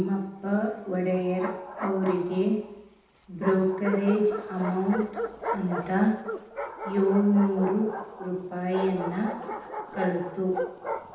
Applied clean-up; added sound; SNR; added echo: none; Bark; 9 dB; reverberation time 0.8 s.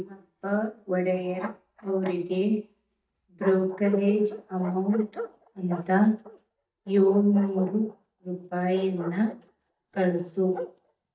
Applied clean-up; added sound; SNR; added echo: neural mask model DeepFilterNet 3.